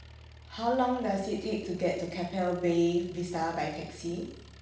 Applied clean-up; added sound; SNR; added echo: none; Engine; 19 dB; reverberation time 0.7 s.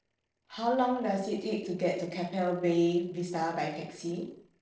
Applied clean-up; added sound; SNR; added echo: neural separator model SepFormer DNS4.